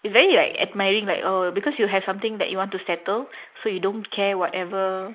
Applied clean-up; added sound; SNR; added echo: neural mask model Resemble Enhance denoiser.